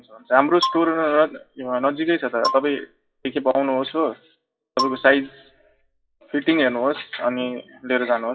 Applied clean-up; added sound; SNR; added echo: classical method WPE with log-MMSE.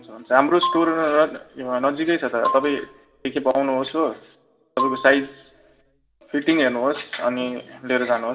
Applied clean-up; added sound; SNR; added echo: none; Marimba, xylophone; 8 dB; reverberation time 0.5 s.